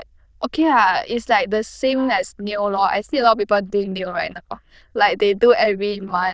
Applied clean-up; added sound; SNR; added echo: neural diffusion model UNIVERSE++.